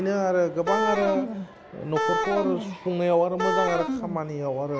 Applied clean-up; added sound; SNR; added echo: none; Wind instrument, woodwind instrument; 3 dB; none.